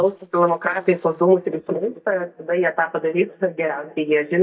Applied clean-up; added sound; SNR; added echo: neural mask model DeepFilterNet 3.